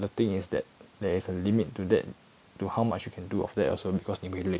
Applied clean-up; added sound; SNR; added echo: none; none; none; none.